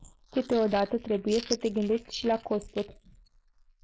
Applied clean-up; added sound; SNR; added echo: neural mask model Resemble Enhance denoiser.